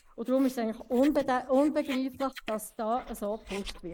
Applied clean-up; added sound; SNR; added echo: neural mask model Resemble Enhance denoiser.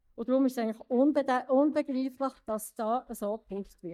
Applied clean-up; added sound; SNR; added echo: neural mask model DeepFilterNet 3.